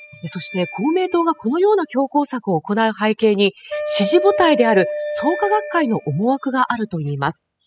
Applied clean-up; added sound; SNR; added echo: classical method spectral subtraction.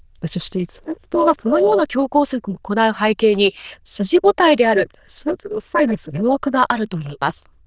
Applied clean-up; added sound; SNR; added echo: neural diffusion model UNIVERSE++.